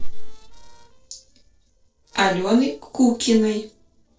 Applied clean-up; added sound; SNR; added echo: neural separator model SepFormer DNS4.